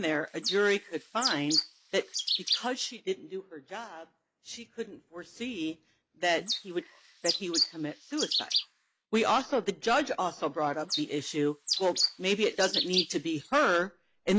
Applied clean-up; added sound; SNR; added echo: neural mask model Resemble Enhance denoiser.